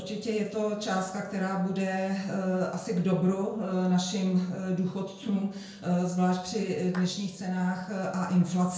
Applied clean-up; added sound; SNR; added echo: neural separator model SepFormer DNS4.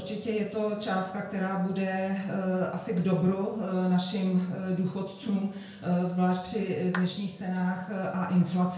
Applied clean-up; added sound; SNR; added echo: none; Clapping; 16 dB; reverberation time 0.5 s.